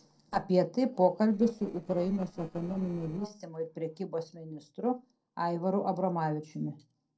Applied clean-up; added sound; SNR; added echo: neural separator model SepFormer DNS4.